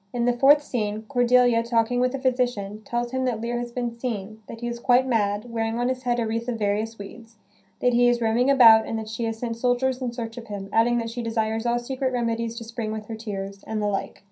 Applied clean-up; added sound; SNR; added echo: none; none; none; reverberation time 0.3 s.